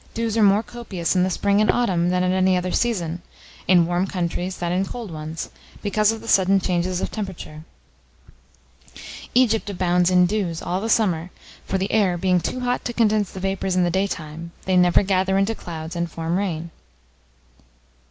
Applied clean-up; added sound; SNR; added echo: none; none; none; none.